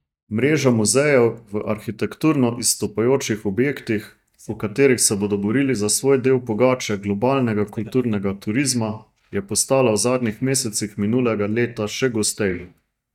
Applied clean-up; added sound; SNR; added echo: neural mask model DeepFilterNet 3.